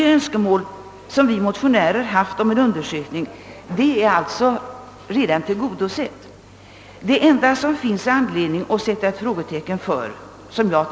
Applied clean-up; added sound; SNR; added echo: none; none; none; none.